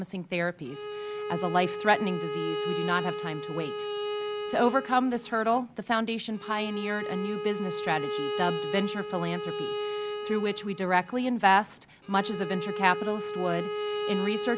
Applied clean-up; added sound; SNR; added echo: none; Bowed string instrument; 5 dB; none.